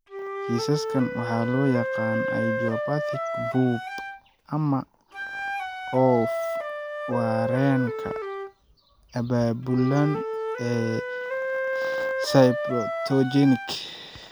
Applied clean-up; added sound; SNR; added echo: none; Wind instrument, woodwind instrument; 4 dB; none.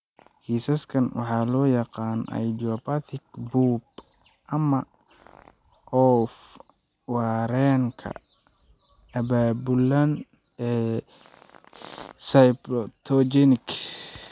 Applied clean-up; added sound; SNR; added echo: none; none; none; none.